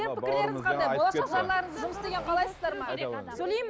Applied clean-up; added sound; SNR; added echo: none; Car passing by; 20 dB; none.